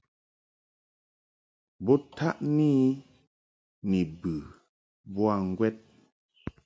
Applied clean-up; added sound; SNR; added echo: none; none; none; none.